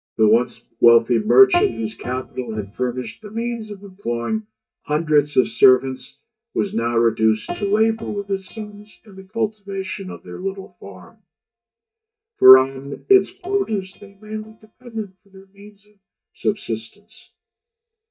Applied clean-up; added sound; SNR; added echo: neural mask model DeepFilterNet 3.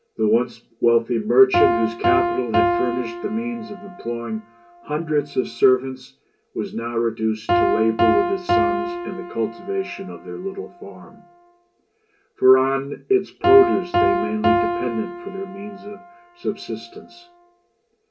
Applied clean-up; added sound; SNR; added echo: none; Piano; 3 dB; reverberation time 0.2 s.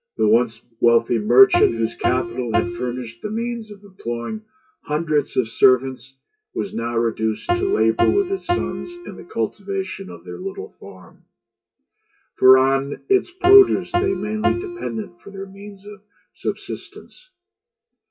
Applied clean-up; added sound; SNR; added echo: classical method WPE with log-MMSE.